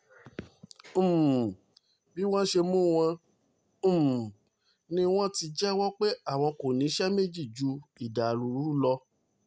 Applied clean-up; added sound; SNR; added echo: none; none; none; none.